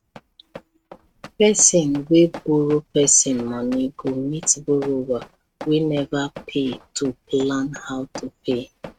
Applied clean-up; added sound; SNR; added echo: neural mask model RNNoise.